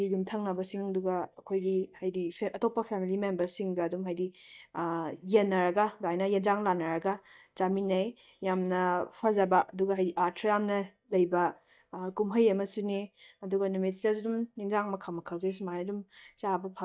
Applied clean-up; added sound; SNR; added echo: neural mask model DeepFilterNet 3.